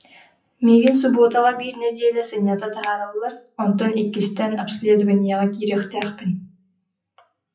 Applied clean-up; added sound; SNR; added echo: classical method WPE with log-MMSE.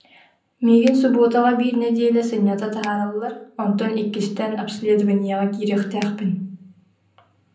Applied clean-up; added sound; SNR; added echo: none; Finger snapping; 19 dB; reverberation time 0.6 s.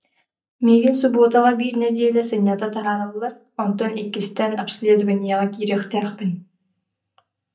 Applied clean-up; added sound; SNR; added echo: neural mask model DeepFilterNet 3.